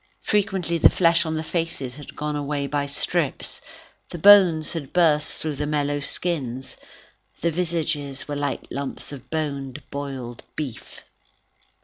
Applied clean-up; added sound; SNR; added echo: none; none; none; none.